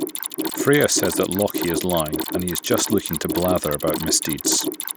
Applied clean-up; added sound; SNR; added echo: none; Mechanisms; 4 dB; none.